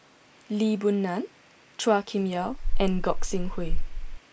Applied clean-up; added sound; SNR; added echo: neural mask model Resemble Enhance denoiser.